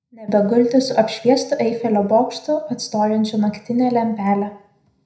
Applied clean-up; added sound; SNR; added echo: none; none; none; reverberation time 0.5 s.